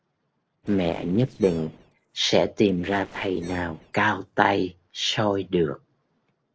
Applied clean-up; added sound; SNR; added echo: neural separator model SepFormer DNS4.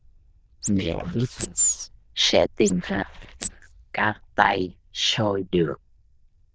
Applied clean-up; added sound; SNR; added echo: neural diffusion model UNIVERSE++.